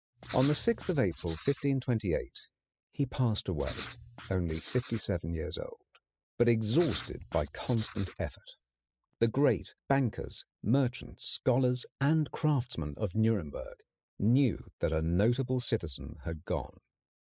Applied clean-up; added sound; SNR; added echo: classical method spectral subtraction.